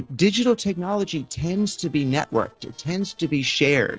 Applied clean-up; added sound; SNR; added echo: neural separator model SepFormer DNS4.